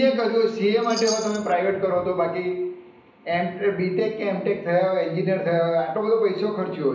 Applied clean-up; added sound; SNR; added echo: none; Chime; 13 dB; reverberation time 0.8 s.